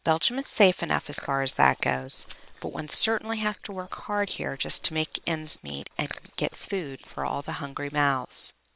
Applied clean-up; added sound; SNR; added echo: neural separator model SepFormer WHAM!.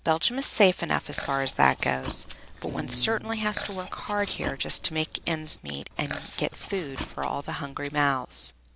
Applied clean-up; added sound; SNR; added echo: none; Chewing, mastication + Thump, thud; 11 dB; none.